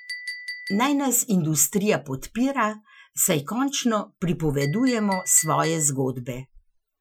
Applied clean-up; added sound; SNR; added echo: classical method Wiener filter.